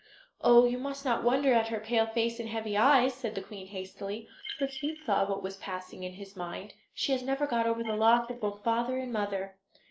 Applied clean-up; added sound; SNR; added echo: neural mask model Resemble Enhance denoiser.